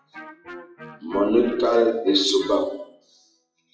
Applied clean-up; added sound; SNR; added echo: classical method WPE with log-MMSE.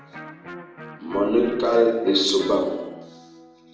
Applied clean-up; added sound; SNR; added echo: none; Electric guitar; 17 dB; reverberation time 0.9 s.